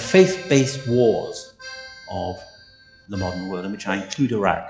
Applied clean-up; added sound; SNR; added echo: classical method log-MMSE.